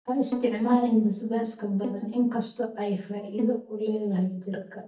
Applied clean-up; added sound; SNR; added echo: neural mask model DeepFilterNet 3.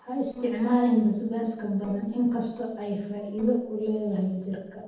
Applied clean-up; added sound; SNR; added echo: neural separator model SepFormer DNS4.